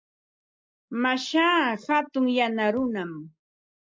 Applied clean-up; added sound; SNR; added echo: neural separator model SepFormer DNS4.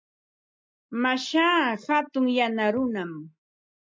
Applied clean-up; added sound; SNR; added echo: neural mask model DeepFilterNet 3.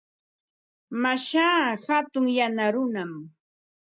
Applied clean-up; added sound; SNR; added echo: none; none; none; none.